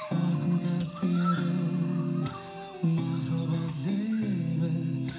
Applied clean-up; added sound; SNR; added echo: none; Cricket; 17 dB; reverberation time 0.3 s.